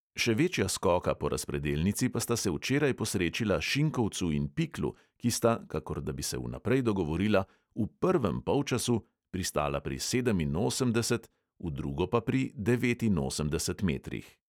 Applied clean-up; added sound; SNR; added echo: none; none; none; none.